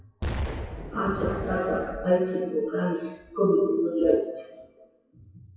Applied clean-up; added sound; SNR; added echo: classical method WPE with log-MMSE.